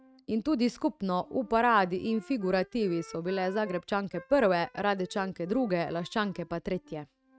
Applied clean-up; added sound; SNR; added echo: neural mask model RNNoise.